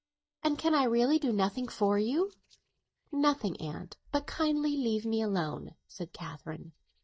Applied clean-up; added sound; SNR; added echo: neural mask model DeepFilterNet 3.